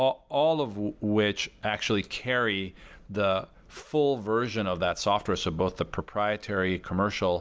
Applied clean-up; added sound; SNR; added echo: none; none; none; none.